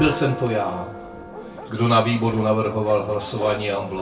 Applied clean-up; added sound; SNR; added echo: none; Church bell; 12 dB; reverberation time 0.3 s.